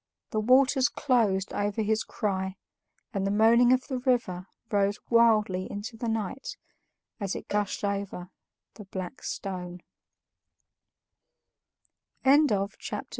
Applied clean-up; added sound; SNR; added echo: none; Cowbell; 20 dB; none.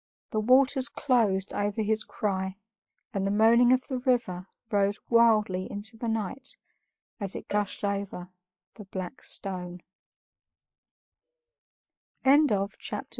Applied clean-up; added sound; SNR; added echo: classical method log-MMSE.